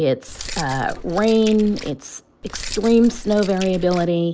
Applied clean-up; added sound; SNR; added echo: none; Keys jangling; 13 dB; none.